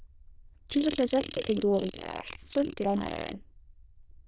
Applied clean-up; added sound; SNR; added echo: neural diffusion model UNIVERSE++.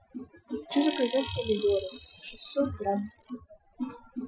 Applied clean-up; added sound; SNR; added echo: classical method Wiener filter.